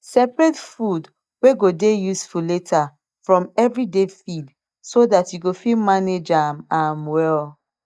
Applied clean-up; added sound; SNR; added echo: neural mask model DeepFilterNet 3.